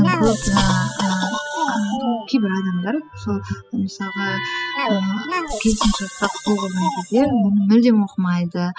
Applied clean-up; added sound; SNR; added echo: classical method spectral subtraction.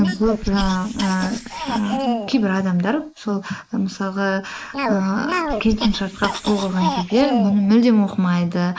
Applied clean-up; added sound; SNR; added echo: neural mask model Resemble Enhance denoiser.